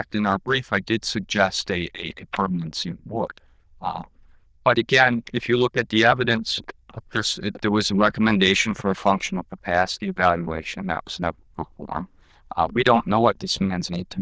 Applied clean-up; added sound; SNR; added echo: neural diffusion model UNIVERSE++.